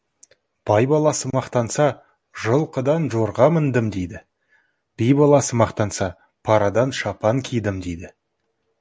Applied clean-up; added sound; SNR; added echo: none; none; none; none.